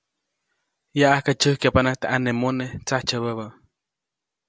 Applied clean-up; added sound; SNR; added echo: none; none; none; none.